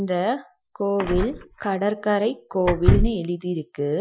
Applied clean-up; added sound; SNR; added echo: classical method Wiener filter.